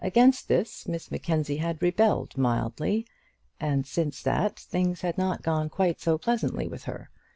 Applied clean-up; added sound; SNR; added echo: none; none; none; none.